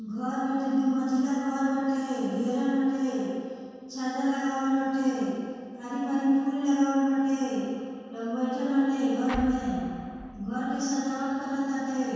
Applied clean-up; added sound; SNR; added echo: none; Explosion; 14 dB; reverberation time 2.1 s.